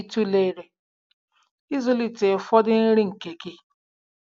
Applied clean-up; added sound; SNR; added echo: none; none; none; none.